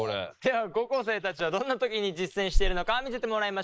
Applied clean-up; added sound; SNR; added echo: neural mask model Resemble Enhance denoiser.